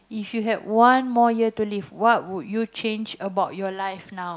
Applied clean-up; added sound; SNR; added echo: none; none; none; none.